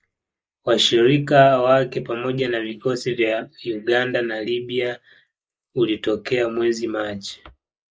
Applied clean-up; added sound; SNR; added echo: neural mask model Resemble Enhance denoiser.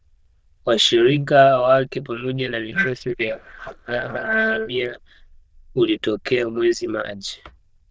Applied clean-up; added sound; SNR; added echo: neural diffusion model UNIVERSE++.